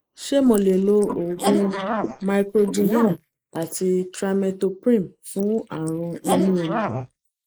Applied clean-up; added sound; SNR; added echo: neural mask model Resemble Enhance denoiser.